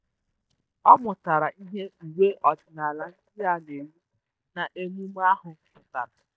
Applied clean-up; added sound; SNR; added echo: neural mask model DeepFilterNet 3.